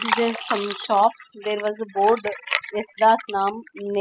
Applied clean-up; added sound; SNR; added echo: classical method spectral subtraction.